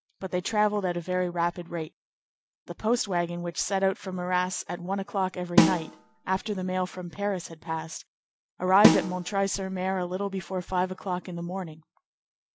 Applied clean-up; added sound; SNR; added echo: none; Snare drum; -3 dB; none.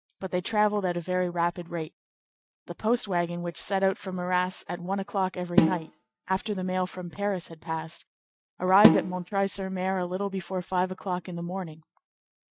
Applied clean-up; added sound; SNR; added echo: neural mask model RNNoise.